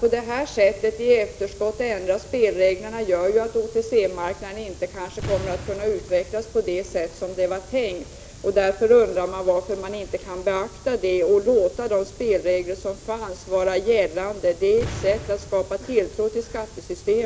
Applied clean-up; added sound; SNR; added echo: none; Boom; 13 dB; none.